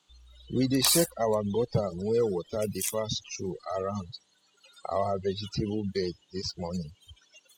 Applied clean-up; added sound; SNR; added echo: classical method spectral subtraction.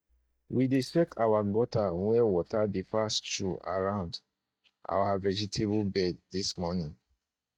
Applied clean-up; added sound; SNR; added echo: neural mask model DeepFilterNet 3.